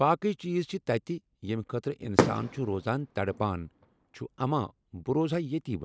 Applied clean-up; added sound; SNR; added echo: none; Fireworks; 3 dB; none.